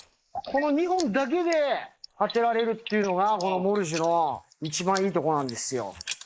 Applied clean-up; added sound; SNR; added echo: neural mask model Resemble Enhance denoiser.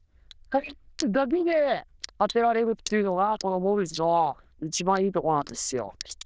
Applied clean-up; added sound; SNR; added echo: neural diffusion model UNIVERSE++.